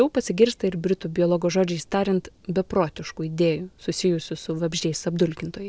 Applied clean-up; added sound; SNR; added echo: none; none; none; none.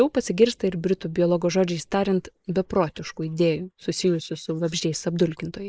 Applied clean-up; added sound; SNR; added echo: neural mask model Resemble Enhance denoiser.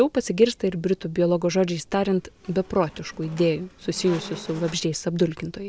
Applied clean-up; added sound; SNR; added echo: none; Squeak; 19 dB; none.